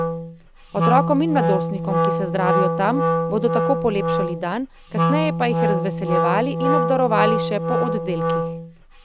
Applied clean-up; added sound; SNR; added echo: none; Wind instrument, woodwind instrument; -2 dB; none.